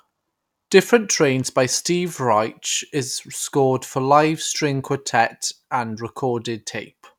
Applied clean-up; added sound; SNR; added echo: none; none; none; none.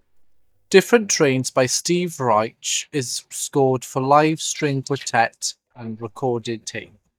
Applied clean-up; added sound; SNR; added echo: neural mask model DeepFilterNet 3.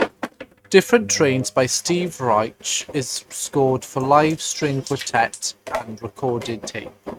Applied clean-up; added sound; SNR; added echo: neural mask model RNNoise.